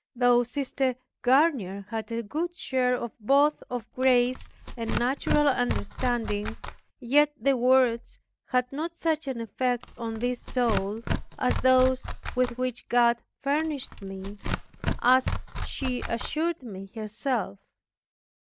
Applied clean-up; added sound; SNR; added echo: none; Tearing; 5 dB; none.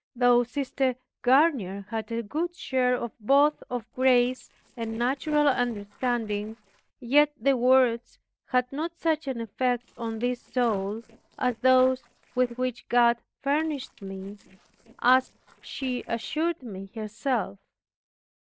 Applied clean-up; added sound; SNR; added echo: neural separator model SepFormer DNS4.